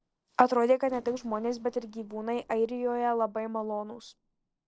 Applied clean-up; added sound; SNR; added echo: neural separator model SepFormer DNS4.